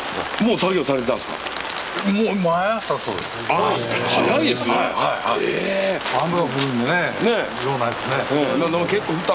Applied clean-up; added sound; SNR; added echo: none; none; none; none.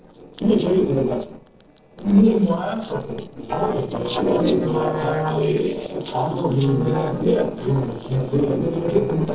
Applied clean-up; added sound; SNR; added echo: neural separator model SepFormer DNS4.